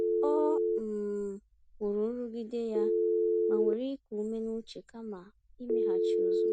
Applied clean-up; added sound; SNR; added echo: none; Telephone; -5 dB; none.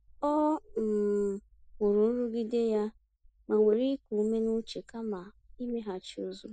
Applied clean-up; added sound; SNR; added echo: neural mask model Resemble Enhance denoiser.